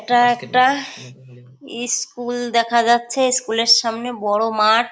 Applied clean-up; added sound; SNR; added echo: none; none; none; none.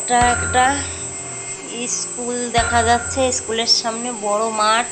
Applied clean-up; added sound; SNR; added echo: none; Thump, thud + Drill; 5 dB; none.